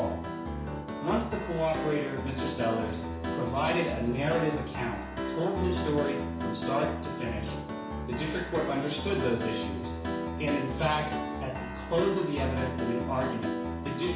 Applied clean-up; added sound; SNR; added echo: none; Piano; 2 dB; reverberation time 0.6 s.